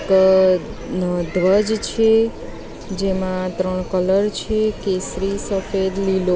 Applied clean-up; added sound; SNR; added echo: none; Bird + Drum kit; 15 dB; none.